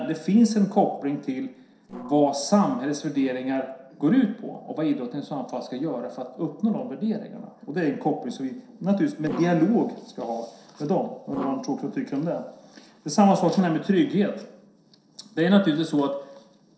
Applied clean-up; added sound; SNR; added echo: neural separator model SepFormer DNS4.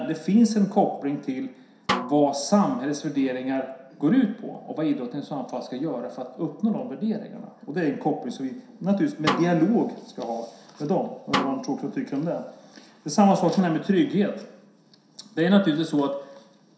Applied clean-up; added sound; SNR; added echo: none; Snare drum; 8 dB; reverberation time 0.7 s.